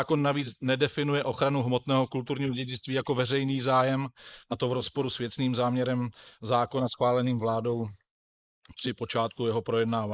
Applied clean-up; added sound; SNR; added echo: neural mask model Resemble Enhance denoiser.